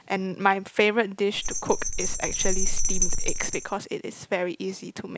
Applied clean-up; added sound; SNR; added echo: none; Bell; -4 dB; none.